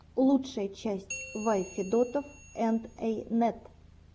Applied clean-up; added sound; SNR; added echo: none; Bell; 17 dB; none.